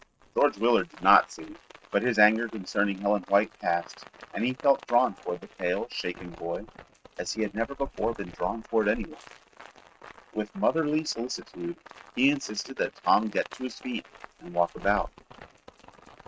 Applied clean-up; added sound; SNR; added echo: neural mask model RNNoise.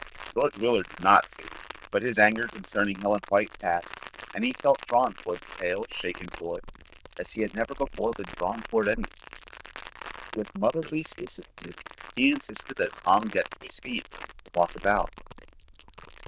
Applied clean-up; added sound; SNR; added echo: neural diffusion model UNIVERSE++.